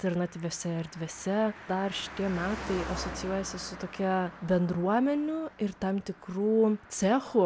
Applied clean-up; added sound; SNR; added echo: none; Car passing by; 14 dB; none.